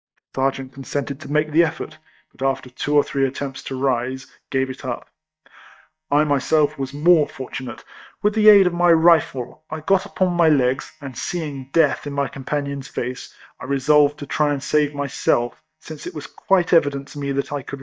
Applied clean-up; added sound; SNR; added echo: neural mask model DeepFilterNet 3.